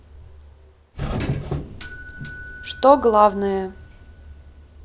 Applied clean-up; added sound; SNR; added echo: none; Doorbell; 4 dB; none.